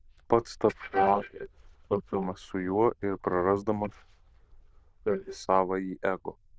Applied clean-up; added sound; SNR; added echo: neural diffusion model UNIVERSE++.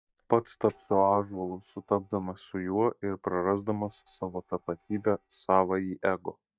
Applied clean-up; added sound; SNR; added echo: neural mask model DeepFilterNet 3.